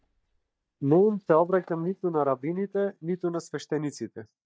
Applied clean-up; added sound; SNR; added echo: neural mask model DeepFilterNet 3.